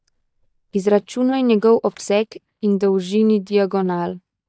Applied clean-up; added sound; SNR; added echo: neural mask model DeepFilterNet 3.